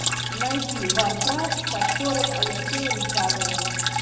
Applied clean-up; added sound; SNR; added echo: none; Drip; -4 dB; reverberation time 1.7 s.